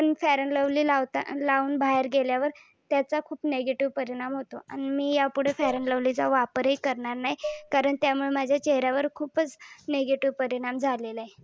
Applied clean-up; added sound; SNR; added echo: none; Dishes, pots, and pans; 12 dB; none.